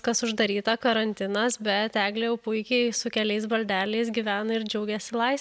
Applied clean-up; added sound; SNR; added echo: none; none; none; none.